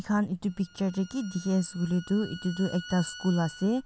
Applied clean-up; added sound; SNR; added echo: none; Bowed string instrument; 18 dB; none.